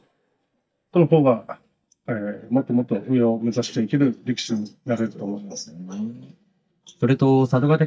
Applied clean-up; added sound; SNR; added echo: neural mask model DeepFilterNet 3.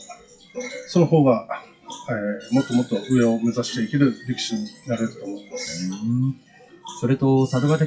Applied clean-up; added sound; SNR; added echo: classical method WPE with log-MMSE.